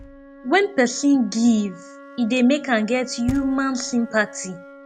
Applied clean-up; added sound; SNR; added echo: none; Wind instrument, woodwind instrument + Knock; 17 dB; none.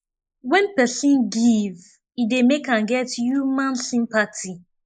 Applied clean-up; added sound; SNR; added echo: neural mask model Resemble Enhance denoiser.